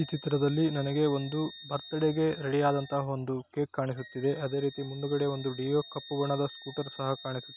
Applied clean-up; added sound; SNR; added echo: none; Wind instrument, woodwind instrument; 16 dB; none.